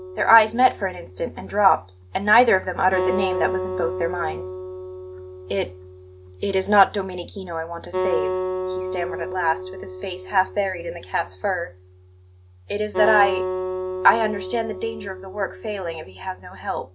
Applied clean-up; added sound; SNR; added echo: none; Acoustic guitar; 7 dB; none.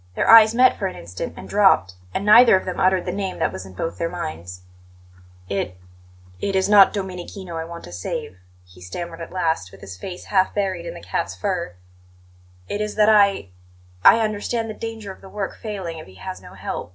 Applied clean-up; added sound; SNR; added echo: none; none; none; none.